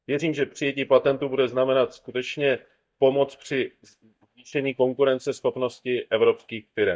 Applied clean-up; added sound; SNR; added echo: neural mask model DeepFilterNet 3.